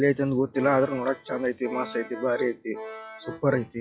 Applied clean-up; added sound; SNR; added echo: classical method log-MMSE.